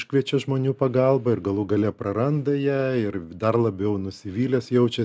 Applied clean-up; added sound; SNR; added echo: none; none; none; none.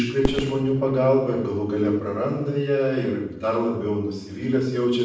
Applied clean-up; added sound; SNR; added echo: none; Fireworks; 10 dB; reverberation time 0.7 s.